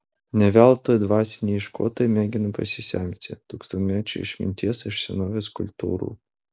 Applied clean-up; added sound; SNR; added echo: none; none; none; none.